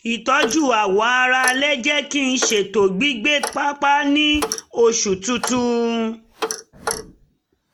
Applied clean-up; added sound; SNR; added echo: none; Clock; 12 dB; none.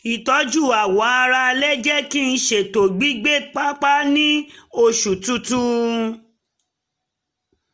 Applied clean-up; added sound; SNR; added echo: none; none; none; none.